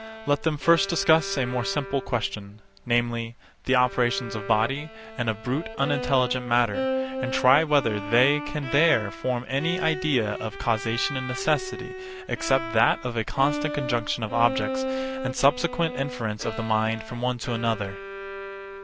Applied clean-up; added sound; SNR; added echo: none; Bowed string instrument; 8 dB; none.